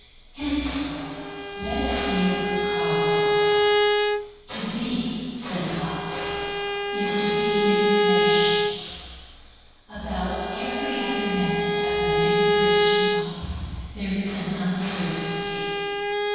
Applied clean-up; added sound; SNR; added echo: none; Bowed string instrument; -2 dB; reverberation time 2.2 s.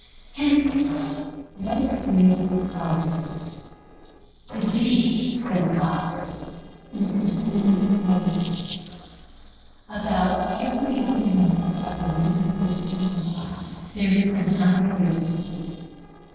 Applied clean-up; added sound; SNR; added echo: neural separator model SepFormer DNS4.